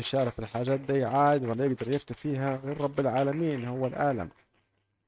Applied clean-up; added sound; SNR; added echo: neural mask model RNNoise.